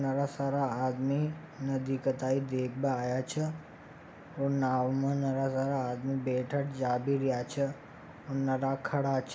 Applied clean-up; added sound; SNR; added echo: none; none; none; none.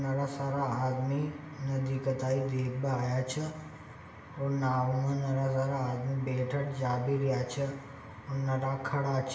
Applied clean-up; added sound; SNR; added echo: none; none; none; reverberation time 1.1 s.